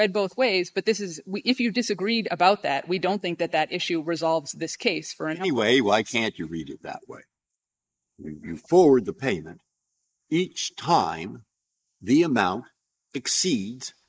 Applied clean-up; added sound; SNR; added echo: neural mask model Resemble Enhance denoiser.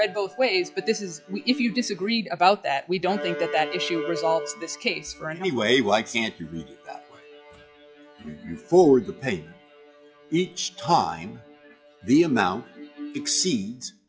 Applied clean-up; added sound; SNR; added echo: classical method log-MMSE.